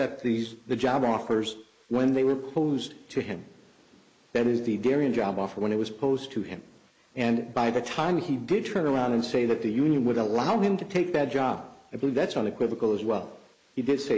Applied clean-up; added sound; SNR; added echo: neural mask model Resemble Enhance denoiser.